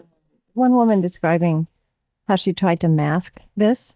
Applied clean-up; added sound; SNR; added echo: neural mask model DeepFilterNet 3.